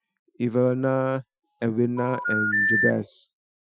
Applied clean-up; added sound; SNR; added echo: classical method Wiener filter.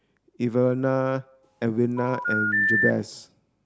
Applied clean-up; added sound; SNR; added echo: none; Telephone; 0 dB; none.